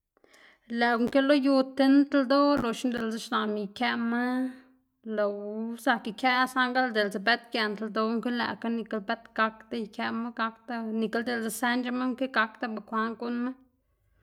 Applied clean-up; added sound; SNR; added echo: none; none; none; none.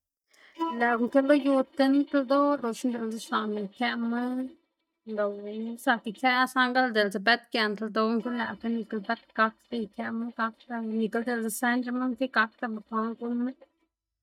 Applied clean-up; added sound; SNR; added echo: neural mask model DeepFilterNet 3.